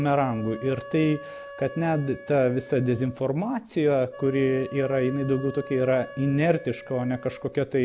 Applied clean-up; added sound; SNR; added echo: none; Wind instrument, woodwind instrument; 16 dB; none.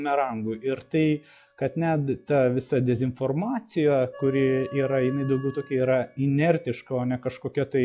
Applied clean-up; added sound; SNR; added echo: classical method log-MMSE.